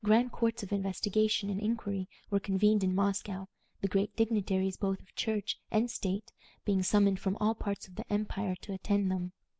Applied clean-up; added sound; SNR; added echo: none; none; none; none.